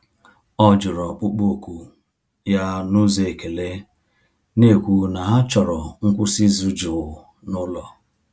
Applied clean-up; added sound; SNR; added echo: none; none; none; none.